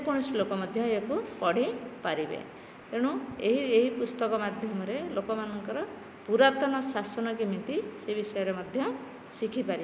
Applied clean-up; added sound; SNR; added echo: none; none; none; none.